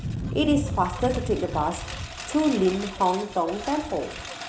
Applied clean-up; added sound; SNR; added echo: none; Engine; 7 dB; none.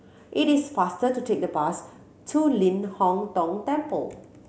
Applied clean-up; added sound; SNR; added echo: none; none; none; none.